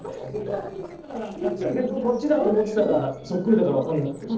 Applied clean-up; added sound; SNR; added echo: neural separator model SepFormer DNS4.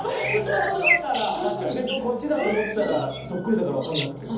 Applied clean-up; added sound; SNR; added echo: none; Bird; 5 dB; reverberation time 1.3 s.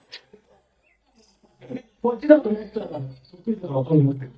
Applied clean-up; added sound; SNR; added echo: neural mask model DeepFilterNet 3.